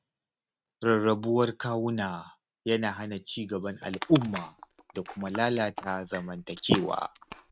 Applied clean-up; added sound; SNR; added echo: neural mask model RNNoise.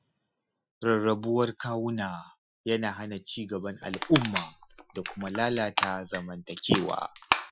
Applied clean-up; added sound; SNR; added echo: classical method Wiener filter.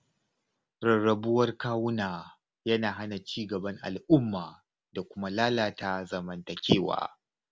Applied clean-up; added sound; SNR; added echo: none; none; none; none.